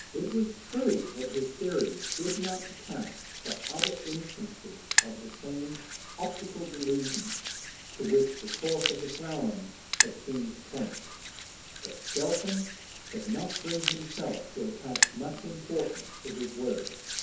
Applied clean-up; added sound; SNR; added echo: none; Hands; 1 dB; reverberation time 0.6 s.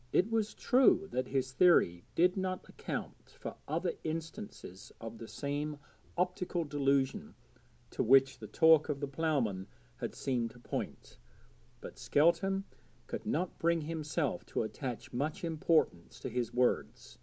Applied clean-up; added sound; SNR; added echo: none; none; none; none.